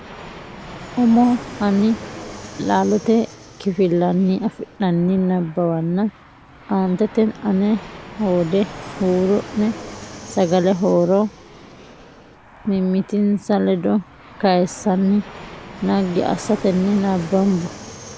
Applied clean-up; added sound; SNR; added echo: none; Fixed-wing aircraft, airplane; 16 dB; none.